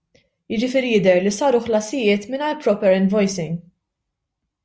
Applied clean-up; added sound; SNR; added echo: none; none; none; none.